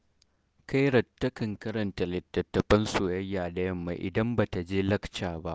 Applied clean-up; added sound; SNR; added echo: none; none; none; none.